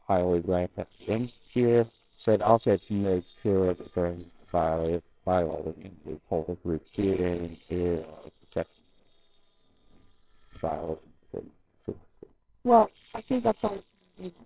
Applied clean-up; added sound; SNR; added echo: neural separator model SepFormer WHAMR!.